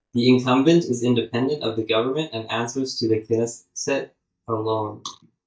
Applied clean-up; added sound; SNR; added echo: neural mask model DeepFilterNet 3.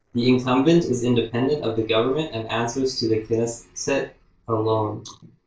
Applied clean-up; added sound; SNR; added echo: neural separator model SepFormer DNS4.